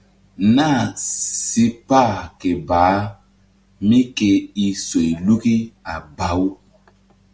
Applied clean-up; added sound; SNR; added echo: none; none; none; none.